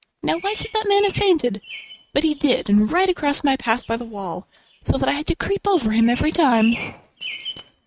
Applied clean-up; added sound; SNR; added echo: neural mask model RNNoise.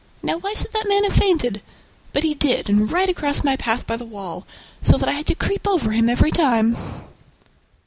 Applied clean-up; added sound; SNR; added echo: none; none; none; none.